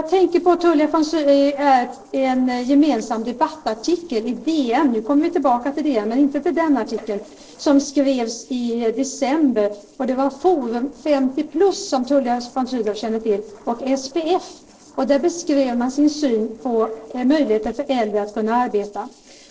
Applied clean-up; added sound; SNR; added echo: neural separator model SepFormer DNS4.